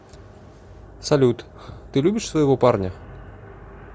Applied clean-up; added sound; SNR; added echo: none; none; none; none.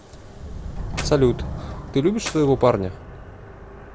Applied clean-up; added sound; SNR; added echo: none; Subway, metro, underground + Clapping; 9 dB; none.